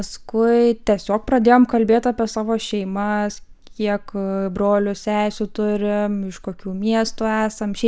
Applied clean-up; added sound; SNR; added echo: none; none; none; none.